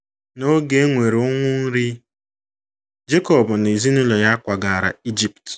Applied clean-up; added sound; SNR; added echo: none; none; none; none.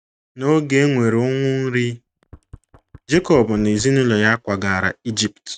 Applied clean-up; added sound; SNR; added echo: neural mask model RNNoise.